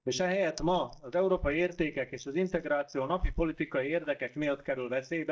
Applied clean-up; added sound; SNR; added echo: neural mask model DeepFilterNet 3.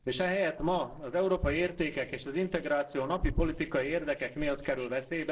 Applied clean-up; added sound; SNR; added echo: neural separator model SepFormer DNS4.